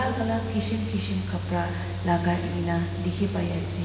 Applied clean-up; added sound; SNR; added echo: none; Mechanical fan; 4 dB; reverberation time 1.3 s.